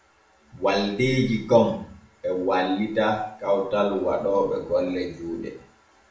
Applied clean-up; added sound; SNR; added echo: none; none; none; reverberation time 0.5 s.